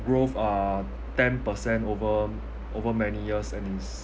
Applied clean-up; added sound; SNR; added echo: none; none; none; none.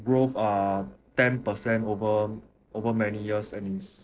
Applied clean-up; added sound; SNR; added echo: neural separator model SepFormer DNS4.